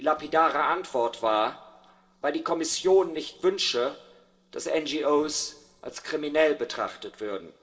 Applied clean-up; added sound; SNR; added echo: neural separator model SepFormer DNS4.